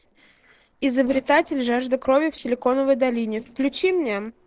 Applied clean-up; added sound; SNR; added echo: neural separator model SepFormer DNS4.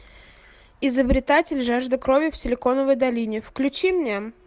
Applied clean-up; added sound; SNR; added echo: none; none; none; none.